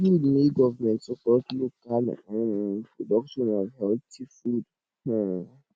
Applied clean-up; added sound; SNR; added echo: none; none; none; none.